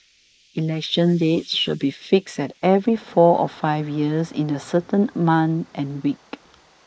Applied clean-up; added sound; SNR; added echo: neural mask model Resemble Enhance denoiser.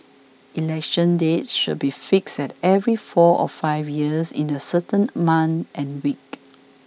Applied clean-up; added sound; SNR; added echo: none; none; none; none.